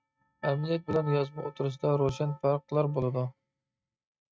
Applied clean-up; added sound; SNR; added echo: neural mask model RNNoise.